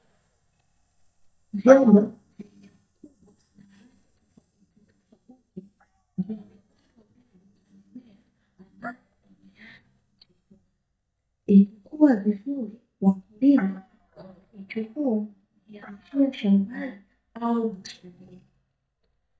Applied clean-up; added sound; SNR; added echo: neural mask model DeepFilterNet 3.